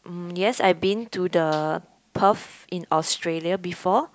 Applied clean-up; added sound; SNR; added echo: none; none; none; none.